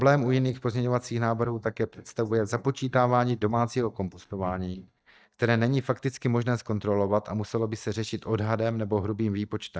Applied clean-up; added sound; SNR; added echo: neural mask model DeepFilterNet 3.